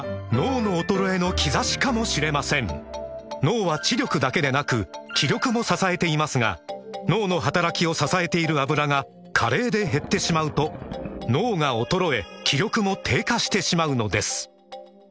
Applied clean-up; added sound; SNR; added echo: none; none; none; none.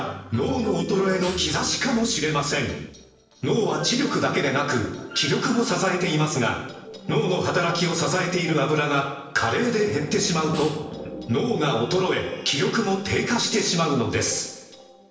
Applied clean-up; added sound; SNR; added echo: neural separator model SepFormer DNS4.